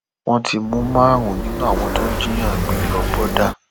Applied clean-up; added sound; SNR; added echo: none; Motorcycle; 1 dB; none.